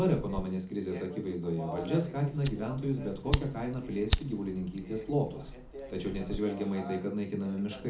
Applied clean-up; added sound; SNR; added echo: none; Fire; 6 dB; reverberation time 0.3 s.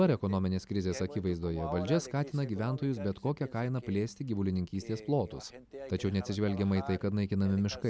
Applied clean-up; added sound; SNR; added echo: none; none; none; none.